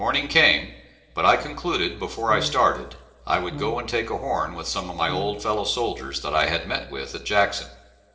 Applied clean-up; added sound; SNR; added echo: none; Brass instrument; 13 dB; reverberation time 0.8 s.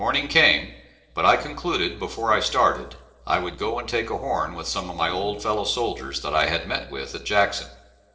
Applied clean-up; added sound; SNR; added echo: neural separator model SepFormer DNS4.